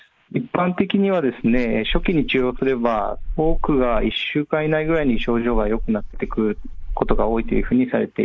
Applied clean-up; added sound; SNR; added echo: neural mask model Resemble Enhance denoiser.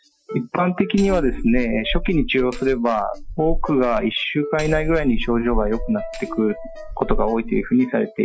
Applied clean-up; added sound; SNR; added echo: classical method Wiener filter.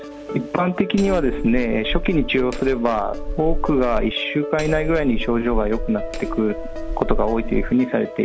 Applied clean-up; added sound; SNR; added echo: none; Hammer; 4 dB; none.